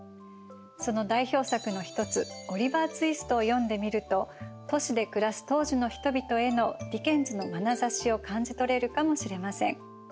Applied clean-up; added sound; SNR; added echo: none; none; none; none.